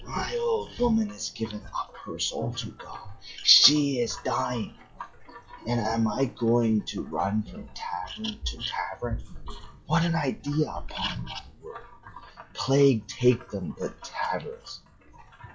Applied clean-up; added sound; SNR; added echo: classical method log-MMSE.